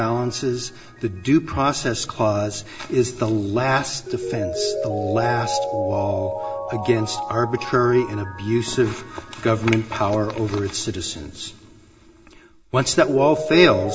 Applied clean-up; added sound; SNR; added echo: none; Mallet percussion; 9 dB; reverberation time 1.8 s.